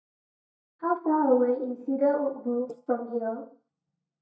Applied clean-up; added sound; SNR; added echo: neural mask model DeepFilterNet 3.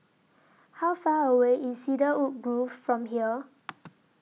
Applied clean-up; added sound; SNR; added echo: none; none; none; none.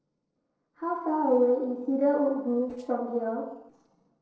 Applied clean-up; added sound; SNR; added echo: neural separator model SepFormer DNS4.